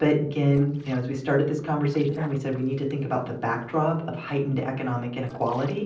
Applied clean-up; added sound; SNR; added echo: neural separator model SepFormer DNS4.